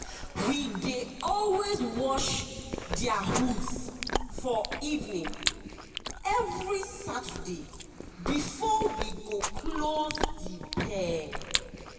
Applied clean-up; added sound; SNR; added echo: none; Chewing, mastication; 5 dB; reverberation time 2.0 s.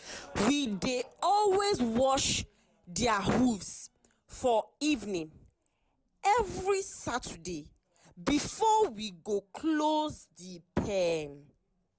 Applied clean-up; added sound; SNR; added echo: none; none; none; none.